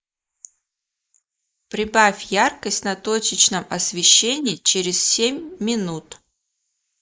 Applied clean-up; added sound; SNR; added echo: neural mask model Resemble Enhance denoiser.